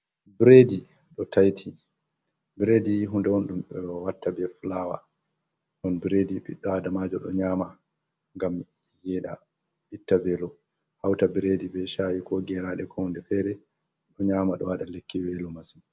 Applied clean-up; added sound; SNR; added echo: none; none; none; none.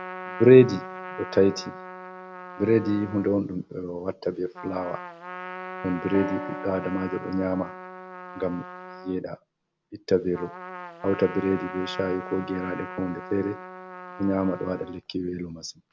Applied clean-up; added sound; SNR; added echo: none; Piano + Trumpet; 12 dB; none.